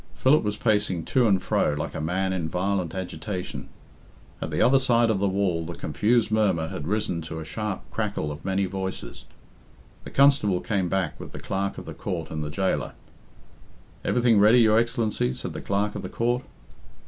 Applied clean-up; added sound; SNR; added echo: none; none; none; none.